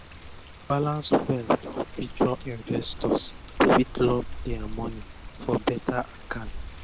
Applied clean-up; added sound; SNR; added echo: none; Water; 11 dB; none.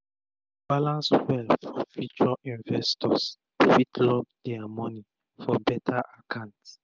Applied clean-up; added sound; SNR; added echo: none; none; none; none.